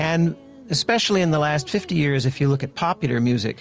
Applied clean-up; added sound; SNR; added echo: none; none; none; none.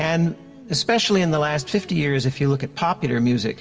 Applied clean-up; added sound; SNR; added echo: none; none; none; reverberation time 1.2 s.